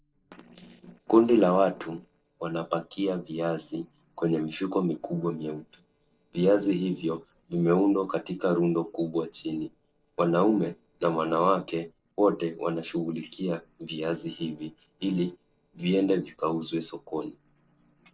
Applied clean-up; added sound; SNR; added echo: neural separator model SepFormer DNS4.